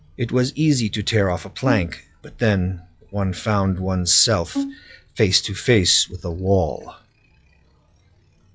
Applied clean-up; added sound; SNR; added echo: classical method log-MMSE.